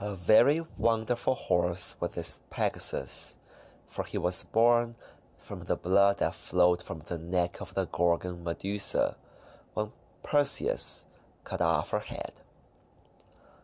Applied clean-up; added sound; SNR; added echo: none; none; none; none.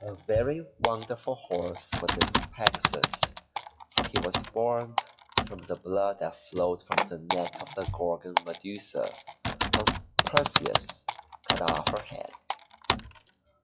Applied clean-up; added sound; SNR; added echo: classical method WPE with log-MMSE.